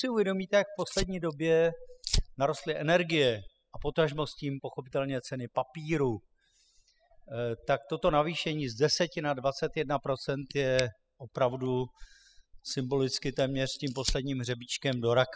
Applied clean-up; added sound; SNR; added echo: classical method spectral subtraction.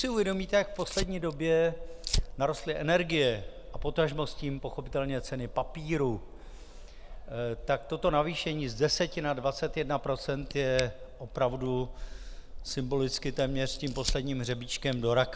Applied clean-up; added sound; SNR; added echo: none; Fire; 8 dB; none.